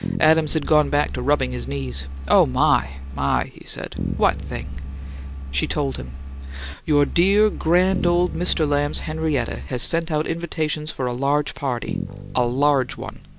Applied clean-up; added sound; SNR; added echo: none; Engine + Bass guitar; 9 dB; none.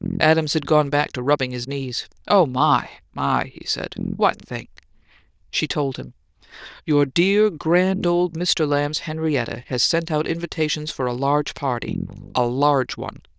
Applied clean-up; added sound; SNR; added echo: neural diffusion model UNIVERSE++.